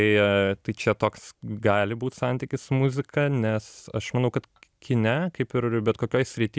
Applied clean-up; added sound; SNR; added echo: none; none; none; none.